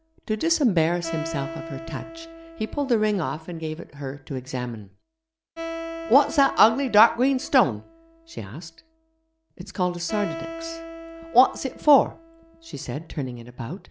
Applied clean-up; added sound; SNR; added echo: none; Acoustic guitar; 14 dB; none.